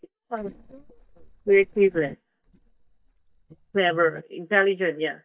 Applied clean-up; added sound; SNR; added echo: neural mask model DeepFilterNet 3.